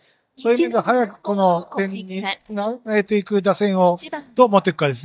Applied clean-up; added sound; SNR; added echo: neural mask model DeepFilterNet 3.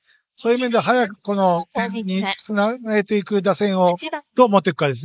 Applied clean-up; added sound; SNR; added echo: neural mask model Resemble Enhance denoiser.